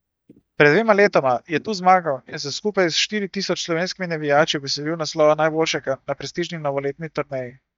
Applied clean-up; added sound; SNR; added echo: neural mask model DeepFilterNet 3.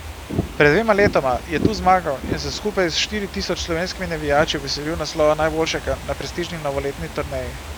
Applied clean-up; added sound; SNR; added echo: none; Fireworks / Ocean; 8 dB; none.